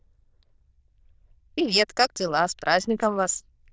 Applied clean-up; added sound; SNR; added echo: neural diffusion model UNIVERSE++.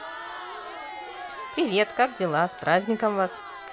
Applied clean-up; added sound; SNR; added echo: none; Crowd; 12 dB; none.